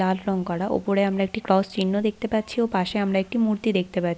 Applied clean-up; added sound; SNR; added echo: none; none; none; none.